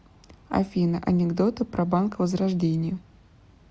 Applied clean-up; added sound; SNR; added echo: none; none; none; none.